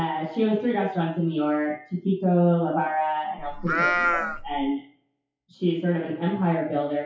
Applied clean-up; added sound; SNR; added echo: classical method WPE with log-MMSE.